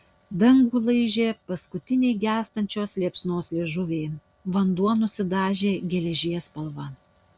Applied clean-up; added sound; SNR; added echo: none; none; none; none.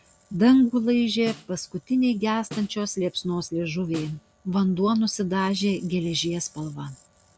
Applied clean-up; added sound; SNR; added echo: none; Snare drum; 20 dB; none.